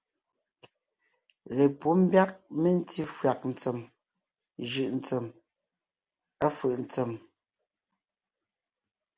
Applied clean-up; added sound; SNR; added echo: none; none; none; none.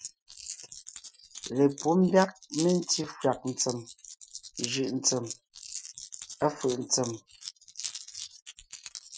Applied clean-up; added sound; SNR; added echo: classical method Wiener filter.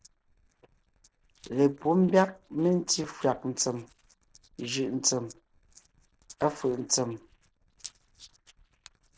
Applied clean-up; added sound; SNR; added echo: neural separator model SepFormer DNS4.